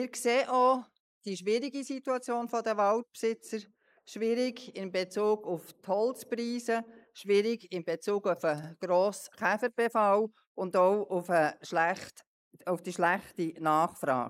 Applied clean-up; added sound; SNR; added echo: neural mask model Resemble Enhance denoiser.